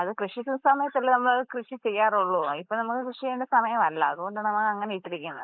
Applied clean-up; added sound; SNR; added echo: neural mask model Resemble Enhance denoiser.